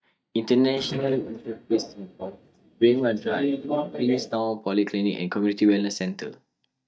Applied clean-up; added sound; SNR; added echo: neural mask model DeepFilterNet 3.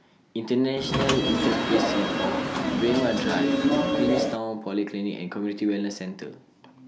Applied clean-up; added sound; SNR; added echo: none; Subway, metro, underground / Sliding door; -3 dB; none.